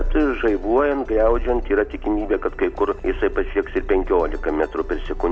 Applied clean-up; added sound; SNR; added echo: none; Purr; 7 dB; none.